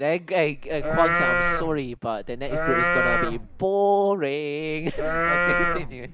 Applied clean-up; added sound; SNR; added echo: none; Livestock, farm animals, working animals; -1 dB; none.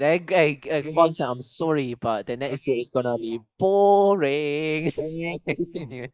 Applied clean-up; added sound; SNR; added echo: neural mask model Resemble Enhance denoiser.